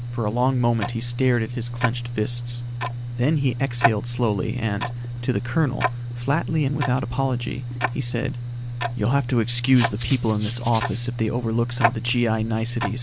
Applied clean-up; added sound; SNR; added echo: none; Tick-tock + Rattle (instrument); 4 dB; none.